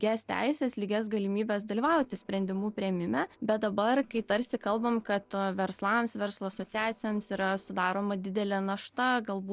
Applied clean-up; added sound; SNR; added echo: neural separator model SepFormer DNS4.